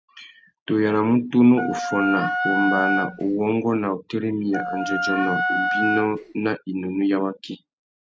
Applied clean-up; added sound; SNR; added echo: none; Wind instrument, woodwind instrument; 2 dB; none.